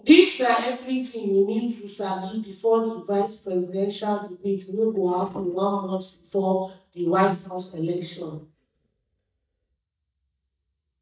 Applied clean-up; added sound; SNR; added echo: neural mask model DeepFilterNet 3.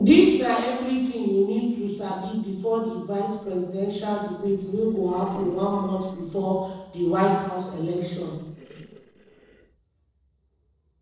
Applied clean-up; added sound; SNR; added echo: neural separator model SepFormer DNS4.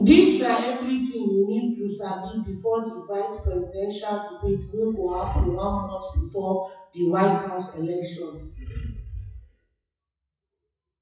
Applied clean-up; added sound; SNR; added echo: classical method WPE with log-MMSE.